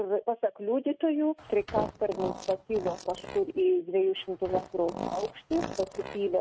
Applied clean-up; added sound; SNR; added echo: neural mask model RNNoise.